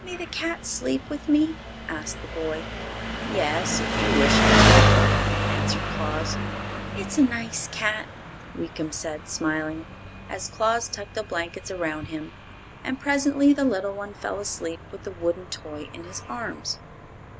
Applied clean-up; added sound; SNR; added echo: none; Engine; -2 dB; none.